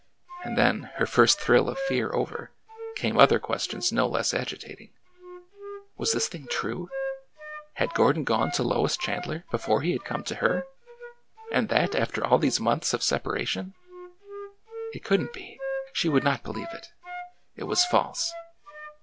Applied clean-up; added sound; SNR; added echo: none; Wind instrument, woodwind instrument; 12 dB; none.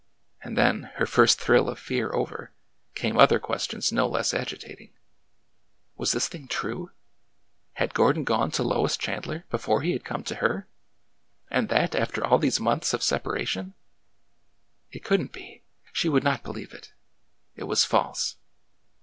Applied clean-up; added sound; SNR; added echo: none; none; none; none.